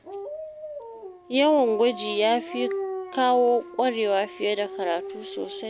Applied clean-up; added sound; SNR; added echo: none; Dog; 11 dB; none.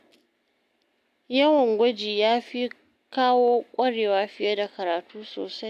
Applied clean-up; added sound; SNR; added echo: none; none; none; none.